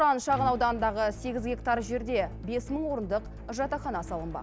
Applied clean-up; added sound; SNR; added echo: none; Brass instrument; 13 dB; none.